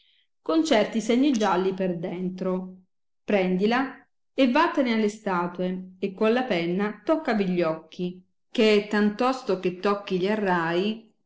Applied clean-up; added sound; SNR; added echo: neural separator model SepFormer DNS4.